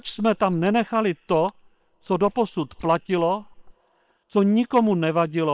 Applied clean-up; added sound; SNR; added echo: neural separator model SepFormer WHAM!.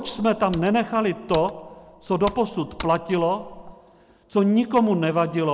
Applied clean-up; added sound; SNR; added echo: none; Computer keyboard; 19 dB; none.